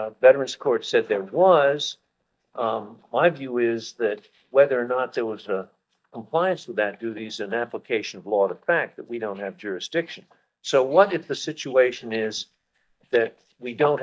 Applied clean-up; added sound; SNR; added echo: neural mask model DeepFilterNet 3.